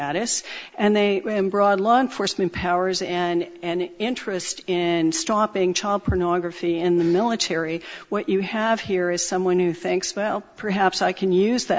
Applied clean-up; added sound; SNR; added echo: none; none; none; none.